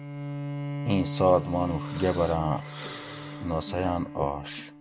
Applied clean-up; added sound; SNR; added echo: none; Bowed string instrument; 8 dB; none.